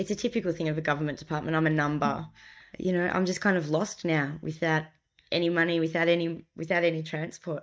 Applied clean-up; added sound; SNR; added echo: neural mask model DeepFilterNet 3.